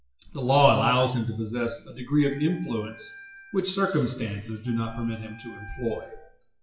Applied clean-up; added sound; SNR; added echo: classical method WPE with log-MMSE.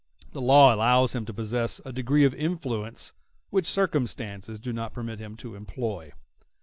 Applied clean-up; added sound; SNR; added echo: none; none; none; none.